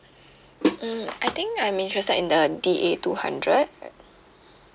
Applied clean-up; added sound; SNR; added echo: none; none; none; none.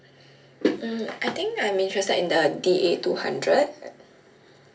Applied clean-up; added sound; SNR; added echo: none; none; none; reverberation time 0.3 s.